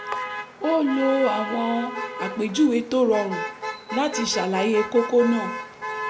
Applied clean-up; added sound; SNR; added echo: none; Motor vehicle (road); 8 dB; none.